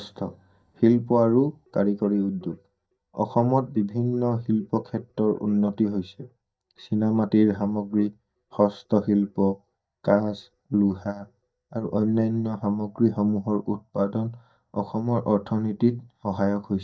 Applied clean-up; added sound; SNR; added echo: neural mask model DeepFilterNet 3.